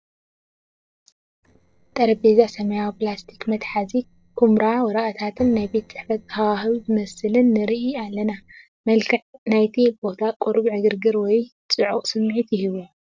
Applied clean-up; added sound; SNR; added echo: neural separator model SepFormer DNS4.